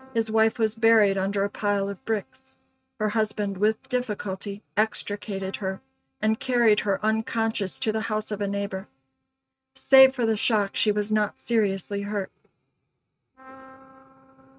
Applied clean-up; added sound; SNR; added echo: neural mask model RNNoise.